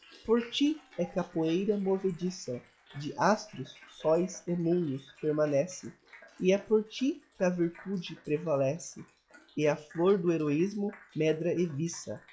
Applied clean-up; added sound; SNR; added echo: classical method log-MMSE.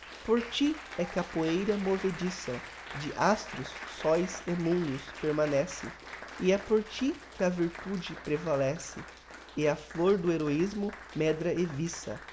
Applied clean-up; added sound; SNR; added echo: none; Applause; 14 dB; none.